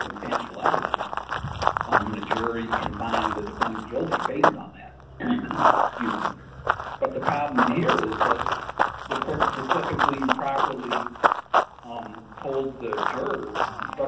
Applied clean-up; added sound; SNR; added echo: none; Run; -5 dB; reverberation time 0.6 s.